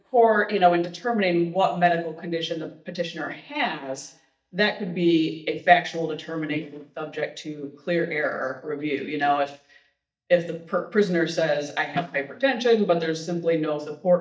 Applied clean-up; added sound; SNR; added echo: neural mask model DeepFilterNet 3.